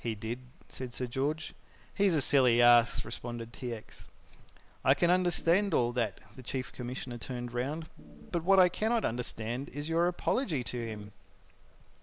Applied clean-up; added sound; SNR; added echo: none; Organ; 17 dB; none.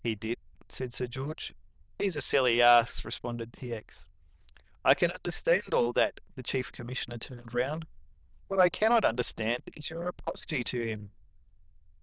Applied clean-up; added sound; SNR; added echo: neural diffusion model UNIVERSE++.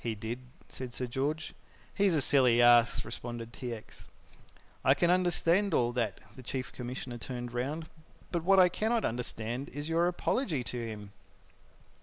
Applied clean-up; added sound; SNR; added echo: none; none; none; none.